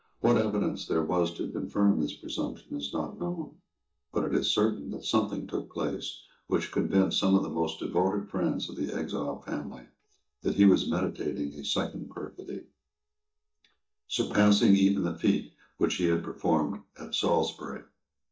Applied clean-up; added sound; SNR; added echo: neural mask model DeepFilterNet 3.